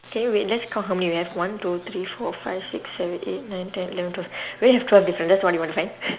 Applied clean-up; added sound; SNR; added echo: none; none; none; none.